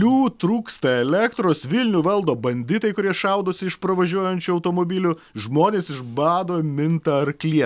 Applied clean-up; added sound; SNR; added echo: none; none; none; none.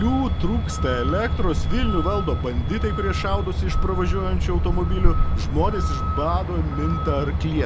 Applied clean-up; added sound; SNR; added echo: none; Truck; -4 dB; none.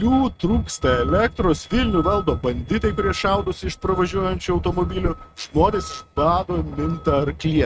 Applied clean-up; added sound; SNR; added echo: neural mask model RNNoise.